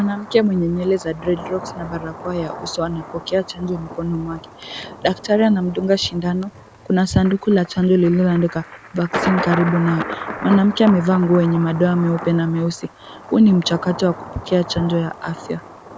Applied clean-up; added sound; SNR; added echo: none; Thunder; 13 dB; none.